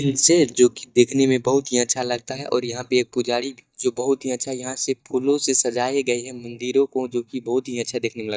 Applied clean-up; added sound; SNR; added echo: neural mask model DeepFilterNet 3.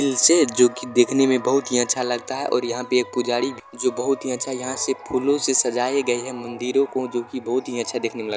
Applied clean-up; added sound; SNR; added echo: none; none; none; none.